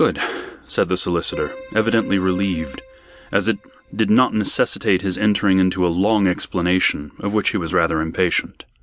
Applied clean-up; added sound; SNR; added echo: none; Keyboard (musical); 18 dB; none.